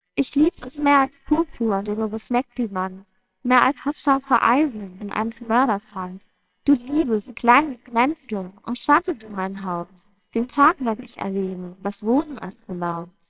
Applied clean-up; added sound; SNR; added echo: neural separator model SepFormer WHAMR!.